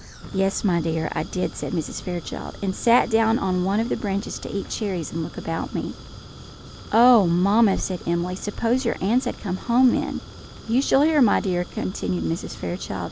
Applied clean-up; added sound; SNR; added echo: none; Fire; 17 dB; none.